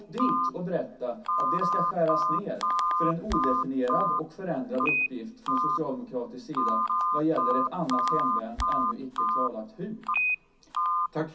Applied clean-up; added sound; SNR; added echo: none; Telephone; -3 dB; reverberation time 0.3 s.